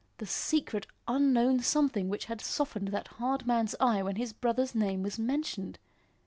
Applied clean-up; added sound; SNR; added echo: none; none; none; none.